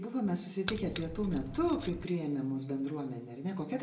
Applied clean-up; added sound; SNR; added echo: none; Keys jangling; -2 dB; reverberation time 0.6 s.